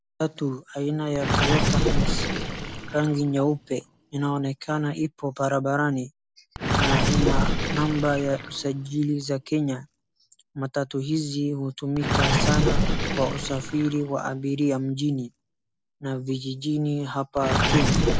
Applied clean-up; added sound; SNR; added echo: none; Gurgling; 0 dB; none.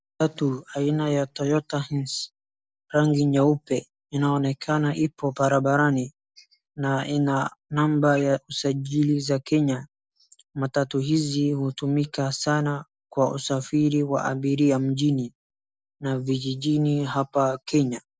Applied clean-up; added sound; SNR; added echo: none; none; none; none.